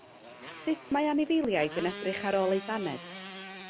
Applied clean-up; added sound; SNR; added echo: none; Motorcycle; 13 dB; none.